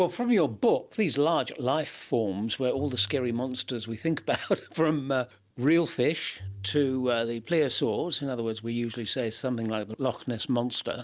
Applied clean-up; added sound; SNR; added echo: none; Bowed string instrument; 19 dB; none.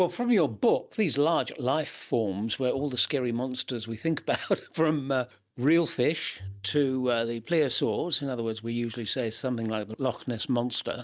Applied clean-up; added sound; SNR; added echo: neural mask model DeepFilterNet 3.